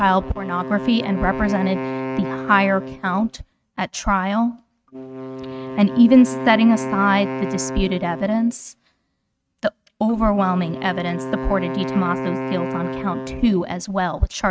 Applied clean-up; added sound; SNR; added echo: neural mask model RNNoise.